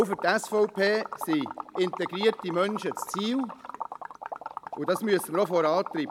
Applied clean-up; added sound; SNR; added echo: none; Liquid; 10 dB; none.